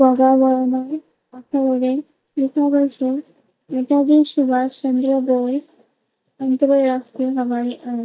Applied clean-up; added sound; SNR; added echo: neural mask model DeepFilterNet 3.